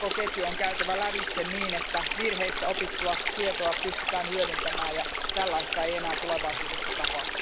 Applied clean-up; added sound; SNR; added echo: none; Stream; -1 dB; none.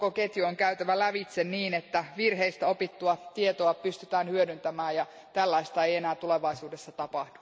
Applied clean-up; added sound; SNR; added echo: none; none; none; none.